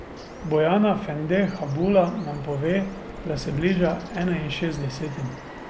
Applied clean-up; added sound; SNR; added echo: none; Bird vocalization, bird call, bird song; 13 dB; none.